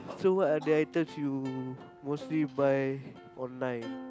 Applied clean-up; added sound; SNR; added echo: none; Plucked string instrument; 16 dB; none.